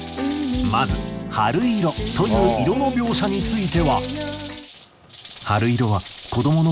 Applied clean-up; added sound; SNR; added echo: none; Rattle / Rattle (instrument); 7 dB; none.